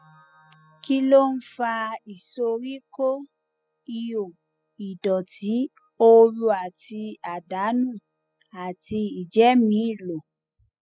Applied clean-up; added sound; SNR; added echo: classical method spectral subtraction.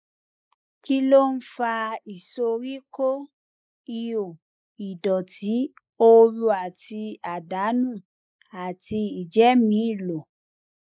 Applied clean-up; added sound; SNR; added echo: neural mask model Resemble Enhance denoiser.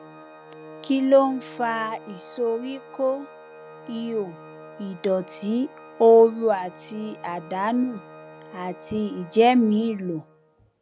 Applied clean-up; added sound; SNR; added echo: none; Organ; 20 dB; none.